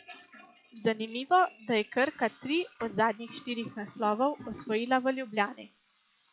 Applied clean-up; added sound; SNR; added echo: classical method log-MMSE.